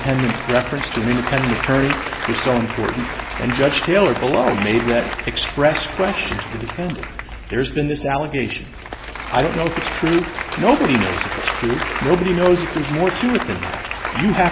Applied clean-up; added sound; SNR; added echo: none; Applause; 7 dB; none.